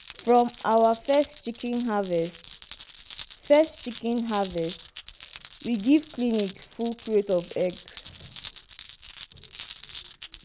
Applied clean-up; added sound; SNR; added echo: none; Glass; 19 dB; none.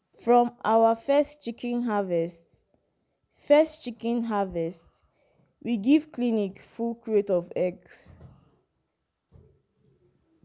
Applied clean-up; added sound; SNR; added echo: none; none; none; none.